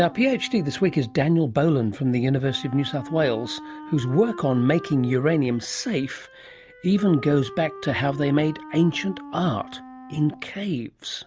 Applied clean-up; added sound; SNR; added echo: none; Wind instrument, woodwind instrument; 17 dB; none.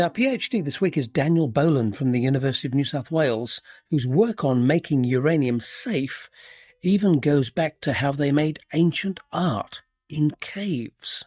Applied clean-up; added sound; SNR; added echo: neural mask model DeepFilterNet 3.